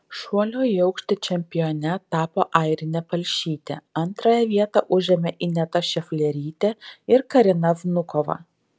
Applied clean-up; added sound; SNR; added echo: none; none; none; none.